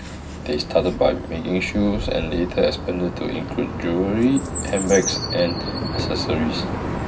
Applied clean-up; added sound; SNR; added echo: none; Chirp, tweet; 5 dB; reverberation time 0.4 s.